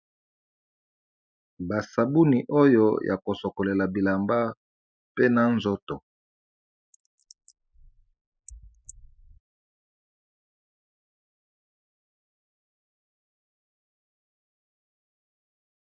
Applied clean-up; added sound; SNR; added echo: neural mask model Resemble Enhance denoiser.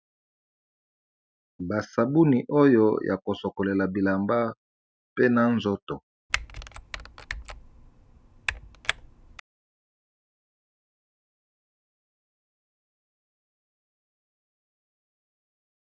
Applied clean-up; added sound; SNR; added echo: none; Typing; 7 dB; none.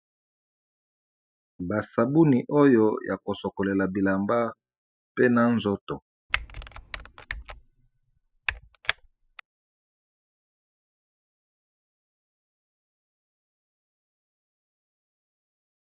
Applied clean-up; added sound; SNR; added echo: classical method spectral subtraction.